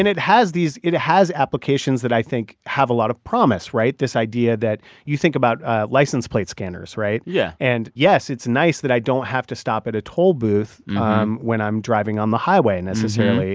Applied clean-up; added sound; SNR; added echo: none; none; none; none.